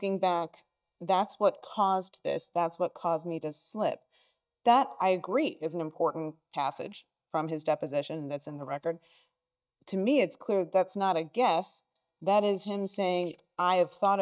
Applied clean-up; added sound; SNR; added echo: neural mask model DeepFilterNet 3.